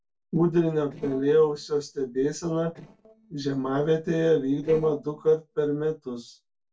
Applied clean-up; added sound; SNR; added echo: neural separator model SepFormer DNS4.